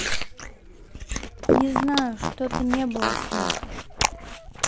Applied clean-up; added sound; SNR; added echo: none; Fart + Chewing, mastication; -1 dB; none.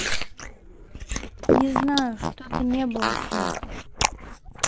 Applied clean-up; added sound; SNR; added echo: neural mask model Resemble Enhance denoiser.